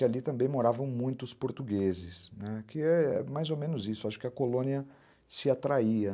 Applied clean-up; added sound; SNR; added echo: none; none; none; none.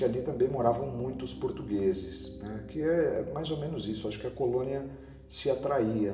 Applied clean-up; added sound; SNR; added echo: none; Piano; 15 dB; reverberation time 1.0 s.